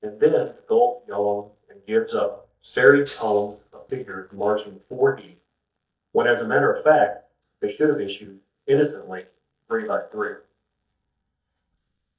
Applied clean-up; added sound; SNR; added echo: neural mask model DeepFilterNet 3.